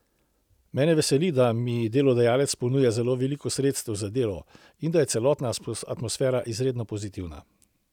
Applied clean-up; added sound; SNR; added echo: none; none; none; none.